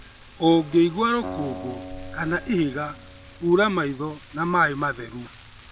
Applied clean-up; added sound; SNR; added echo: none; Acoustic guitar + Rain; 15 dB; none.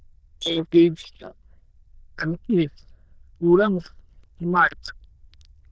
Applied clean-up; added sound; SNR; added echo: neural diffusion model UNIVERSE++.